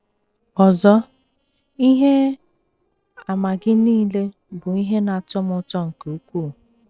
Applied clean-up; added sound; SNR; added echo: neural separator model SepFormer DNS4.